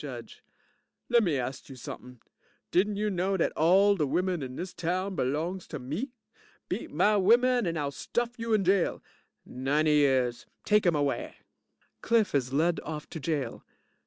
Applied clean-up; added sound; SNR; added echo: none; none; none; none.